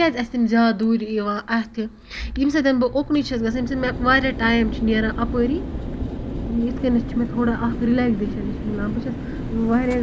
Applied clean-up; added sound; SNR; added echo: none; Mechanical fan; 8 dB; none.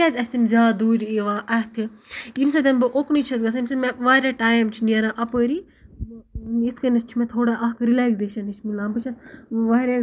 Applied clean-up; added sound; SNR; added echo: none; none; none; none.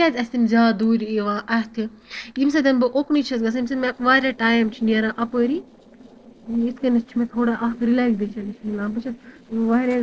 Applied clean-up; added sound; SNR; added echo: neural separator model SepFormer DNS4.